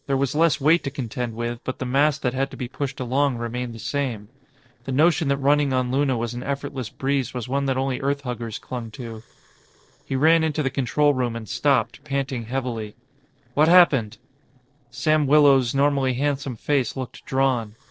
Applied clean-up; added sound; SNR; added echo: neural separator model SepFormer DNS4.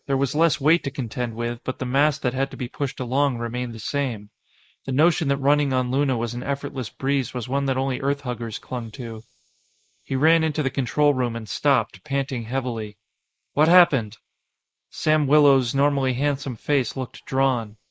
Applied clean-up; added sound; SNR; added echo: neural mask model Resemble Enhance denoiser.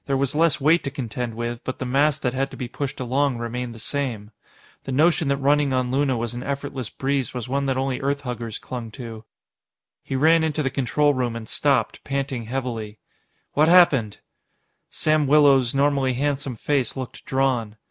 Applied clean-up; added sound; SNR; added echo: none; none; none; none.